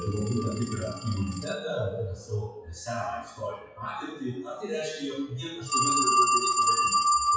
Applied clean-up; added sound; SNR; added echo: classical method WPE with log-MMSE.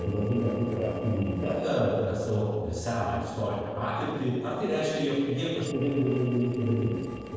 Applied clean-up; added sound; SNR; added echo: neural separator model SepFormer DNS4.